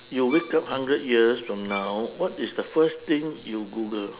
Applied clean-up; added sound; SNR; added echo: none; Bowed string instrument; 14 dB; none.